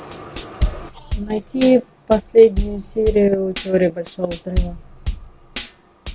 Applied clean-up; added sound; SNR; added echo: none; Drum / Drum kit; 8 dB; none.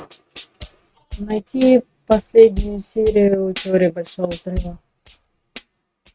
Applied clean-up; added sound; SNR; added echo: neural mask model RNNoise.